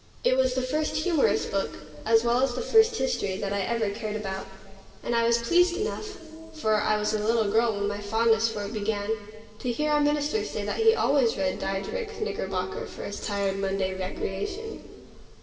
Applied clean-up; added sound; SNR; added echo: none; Dog; 19 dB; reverberation time 2.4 s.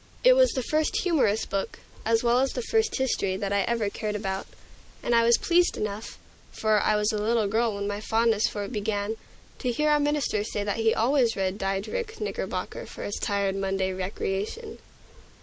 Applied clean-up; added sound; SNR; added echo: none; none; none; none.